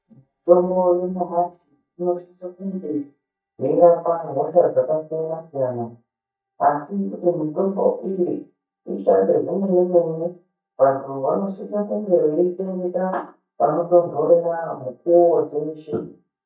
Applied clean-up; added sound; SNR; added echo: neural mask model DeepFilterNet 3.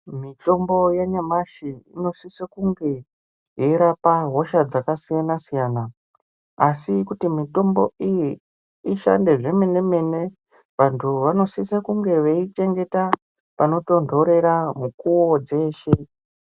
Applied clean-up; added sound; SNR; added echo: none; none; none; none.